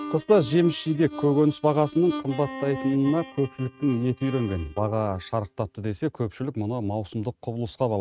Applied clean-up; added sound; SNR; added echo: neural mask model RNNoise.